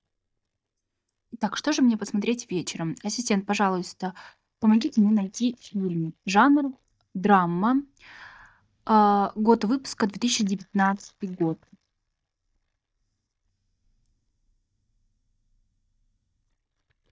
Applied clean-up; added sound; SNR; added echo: neural mask model DeepFilterNet 3.